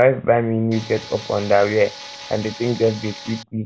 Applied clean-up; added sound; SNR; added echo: none; Tools; 16 dB; none.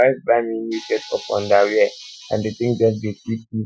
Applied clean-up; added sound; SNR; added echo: classical method Wiener filter.